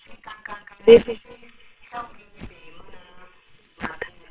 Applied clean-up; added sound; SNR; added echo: neural separator model SepFormer WHAMR!.